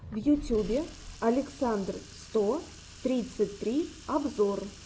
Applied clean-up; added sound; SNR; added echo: none; Sink (filling or washing) / Water tap, faucet; 20 dB; none.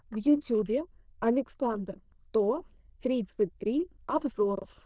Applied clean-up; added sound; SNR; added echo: neural diffusion model UNIVERSE++.